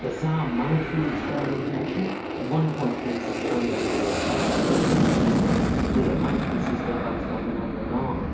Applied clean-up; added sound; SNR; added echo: none; Aircraft; -3 dB; reverberation time 0.6 s.